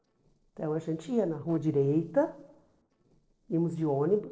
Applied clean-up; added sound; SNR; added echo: neural separator model SepFormer DNS4.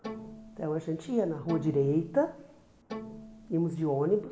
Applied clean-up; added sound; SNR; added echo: none; Bowed string instrument; 14 dB; reverberation time 0.7 s.